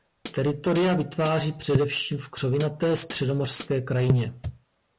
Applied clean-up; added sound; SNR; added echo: none; Hi-hat; 8 dB; none.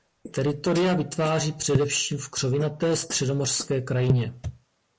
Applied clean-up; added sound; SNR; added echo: neural mask model Resemble Enhance denoiser.